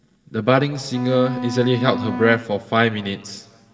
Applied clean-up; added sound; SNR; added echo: none; Wind instrument, woodwind instrument; 9 dB; reverberation time 1.9 s.